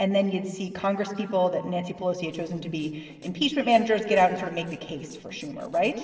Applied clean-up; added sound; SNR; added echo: neural separator model SepFormer DNS4.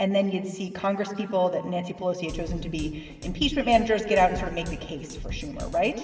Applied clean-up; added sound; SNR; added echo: none; Drum kit; 10 dB; reverberation time 2.4 s.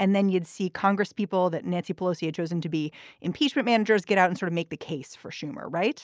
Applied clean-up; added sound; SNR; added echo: none; none; none; none.